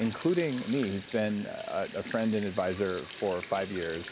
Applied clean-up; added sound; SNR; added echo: none; Sink (filling or washing); 9 dB; none.